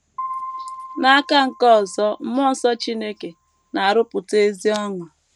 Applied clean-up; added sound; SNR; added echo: none; Piano; 16 dB; none.